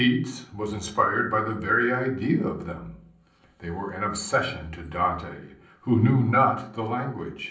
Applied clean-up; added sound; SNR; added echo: none; none; none; reverberation time 0.6 s.